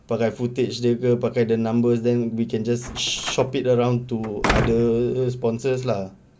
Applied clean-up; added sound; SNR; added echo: none; Slam; 8 dB; none.